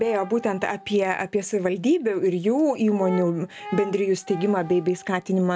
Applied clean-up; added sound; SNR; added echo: none; Brass instrument; 18 dB; none.